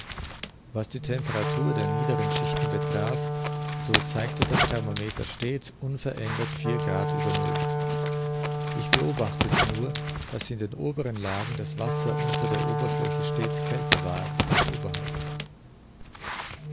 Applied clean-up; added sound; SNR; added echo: none; Zipper (clothing) + Wind instrument, woodwind instrument; -4 dB; none.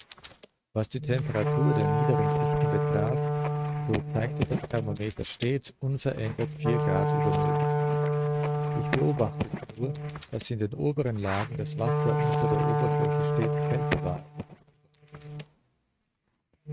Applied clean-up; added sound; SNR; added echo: neural mask model RNNoise.